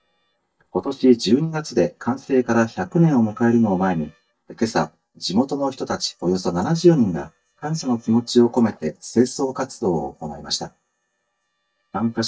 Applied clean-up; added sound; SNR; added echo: neural mask model DeepFilterNet 3.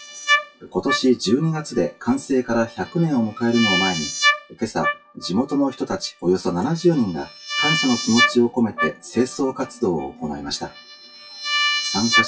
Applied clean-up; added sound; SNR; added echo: classical method WPE with log-MMSE.